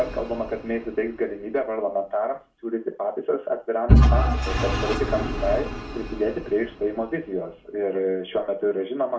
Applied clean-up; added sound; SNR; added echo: none; Engine / Vehicle; 0 dB; reverberation time 0.3 s.